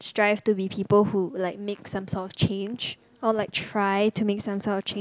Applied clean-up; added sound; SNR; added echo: none; none; none; none.